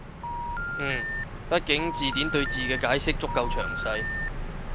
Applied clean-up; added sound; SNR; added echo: none; Telephone + Bird vocalization, bird call, bird song; 1 dB; none.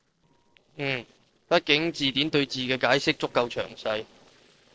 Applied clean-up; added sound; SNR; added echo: neural separator model SepFormer DNS4.